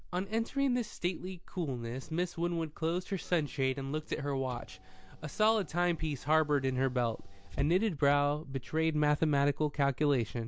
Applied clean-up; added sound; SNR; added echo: none; Engine / Car; 14 dB; none.